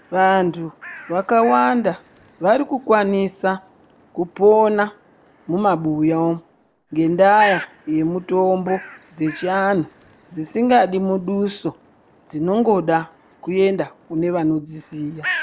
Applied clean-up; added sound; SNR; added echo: none; Bird; 17 dB; none.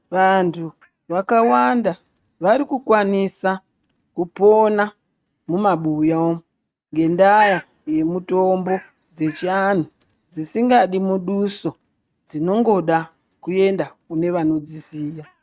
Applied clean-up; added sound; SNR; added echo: neural mask model RNNoise.